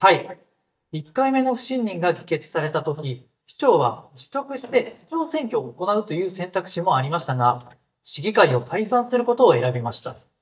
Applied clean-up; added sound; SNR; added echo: neural mask model DeepFilterNet 3.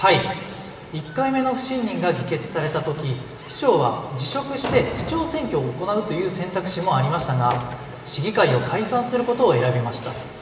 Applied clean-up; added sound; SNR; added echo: none; Slam; 14 dB; reverberation time 2.2 s.